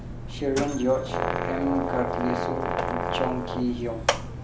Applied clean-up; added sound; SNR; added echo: none; Mechanisms + Brass instrument; 0 dB; none.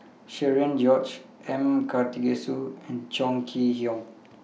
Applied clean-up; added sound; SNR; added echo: none; none; none; none.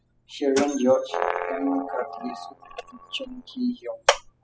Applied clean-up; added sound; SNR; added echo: classical method spectral subtraction.